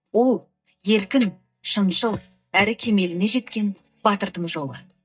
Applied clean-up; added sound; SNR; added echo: neural mask model DeepFilterNet 3.